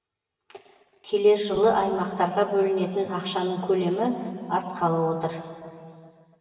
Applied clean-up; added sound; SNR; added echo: none; none; none; reverberation time 2.3 s.